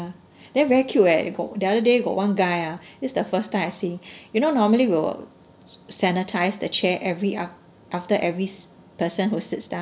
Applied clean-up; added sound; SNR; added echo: none; none; none; none.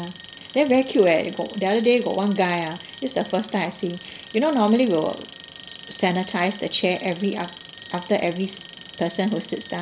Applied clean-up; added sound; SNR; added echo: none; Alarm; 18 dB; none.